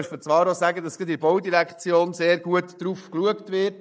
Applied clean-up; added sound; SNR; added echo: neural mask model Resemble Enhance denoiser.